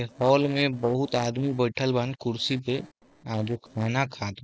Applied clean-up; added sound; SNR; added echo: neural separator model SepFormer DNS4.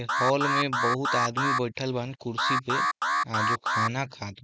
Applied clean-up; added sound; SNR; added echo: none; Alarm; -4 dB; none.